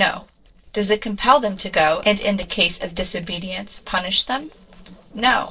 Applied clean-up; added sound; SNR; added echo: neural separator model SepFormer DNS4.